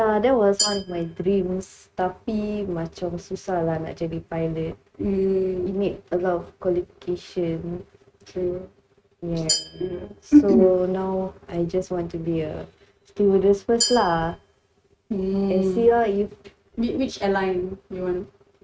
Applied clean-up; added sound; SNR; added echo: neural mask model RNNoise.